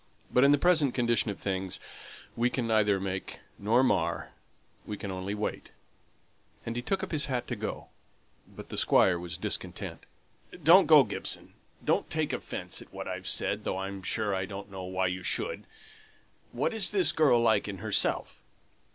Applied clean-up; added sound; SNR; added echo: none; none; none; none.